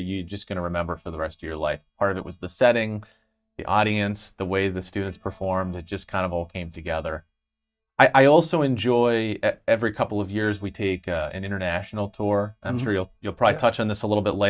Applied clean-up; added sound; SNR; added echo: neural mask model DeepFilterNet 3.